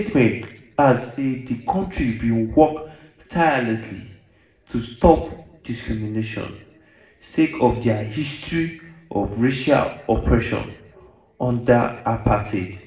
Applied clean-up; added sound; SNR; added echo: none; none; none; reverberation time 0.7 s.